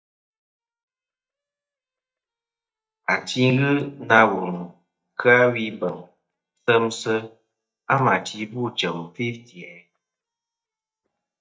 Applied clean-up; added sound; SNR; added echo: neural mask model DeepFilterNet 3.